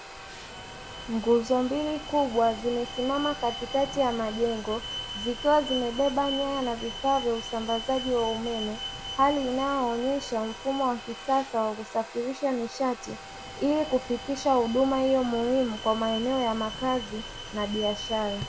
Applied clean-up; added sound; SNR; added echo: none; Domestic sounds, home sounds + Alarm; 11 dB; none.